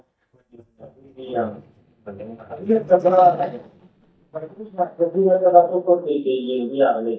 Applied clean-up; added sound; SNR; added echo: neural mask model DeepFilterNet 3.